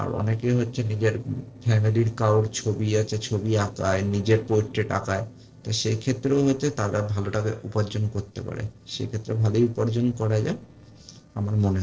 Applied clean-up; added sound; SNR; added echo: neural separator model SepFormer DNS4.